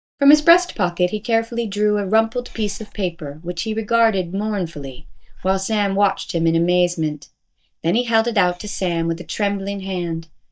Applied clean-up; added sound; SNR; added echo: neural mask model DeepFilterNet 3.